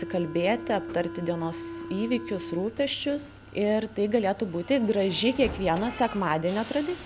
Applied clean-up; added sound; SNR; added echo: none; Subway, metro, underground; 13 dB; none.